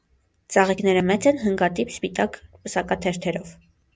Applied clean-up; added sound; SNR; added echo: none; none; none; none.